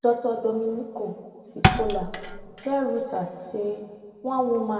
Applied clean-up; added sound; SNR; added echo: none; Thump, thud; 2 dB; reverberation time 1.8 s.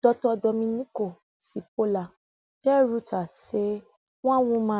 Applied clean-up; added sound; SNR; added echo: none; none; none; none.